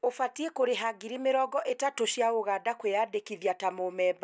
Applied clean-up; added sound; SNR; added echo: none; none; none; none.